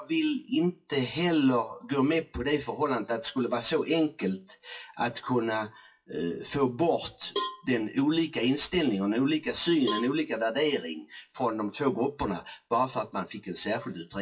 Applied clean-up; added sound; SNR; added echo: classical method WPE with log-MMSE.